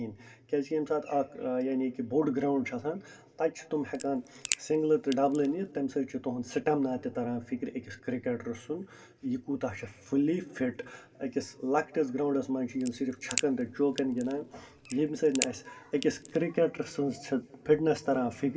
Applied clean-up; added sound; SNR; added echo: none; Crack; 10 dB; reverberation time 1.1 s.